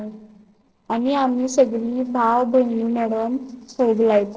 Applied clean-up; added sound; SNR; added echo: neural separator model SepFormer DNS4.